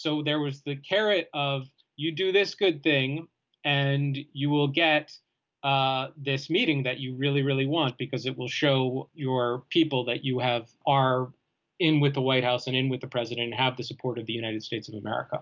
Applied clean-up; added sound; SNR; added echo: none; none; none; none.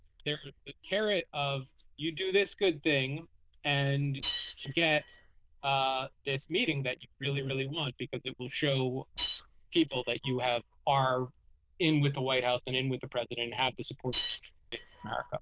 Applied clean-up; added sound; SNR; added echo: neural diffusion model UNIVERSE++.